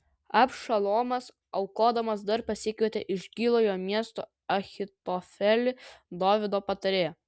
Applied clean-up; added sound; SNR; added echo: none; none; none; none.